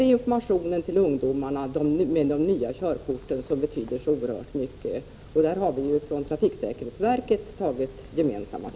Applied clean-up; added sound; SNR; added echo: none; none; none; none.